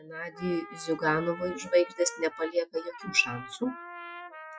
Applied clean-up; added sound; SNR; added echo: classical method Wiener filter.